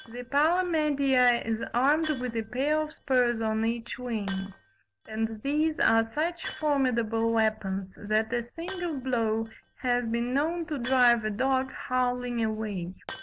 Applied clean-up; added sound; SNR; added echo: none; Shatter; 19 dB; none.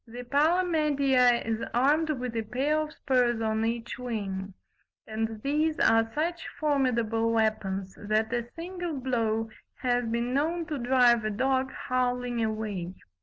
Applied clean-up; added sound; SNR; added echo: none; none; none; none.